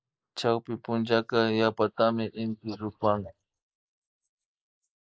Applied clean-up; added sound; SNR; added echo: neural mask model Resemble Enhance denoiser.